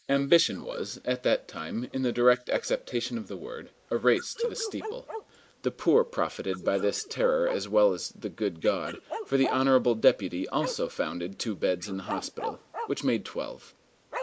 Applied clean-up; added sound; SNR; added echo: neural mask model Resemble Enhance denoiser.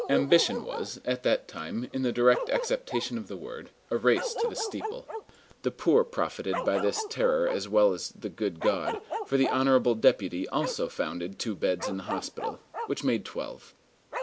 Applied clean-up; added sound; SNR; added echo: none; Bark; 9 dB; none.